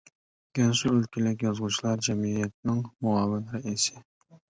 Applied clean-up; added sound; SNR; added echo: none; none; none; none.